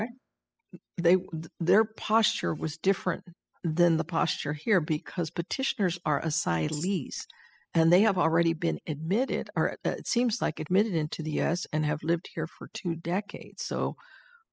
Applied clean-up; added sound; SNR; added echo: classical method spectral subtraction.